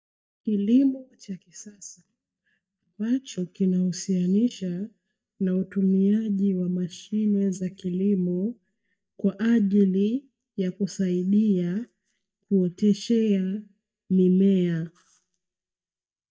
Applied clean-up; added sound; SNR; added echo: neural mask model DeepFilterNet 3.